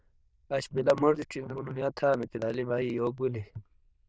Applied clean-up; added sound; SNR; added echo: neural diffusion model UNIVERSE++.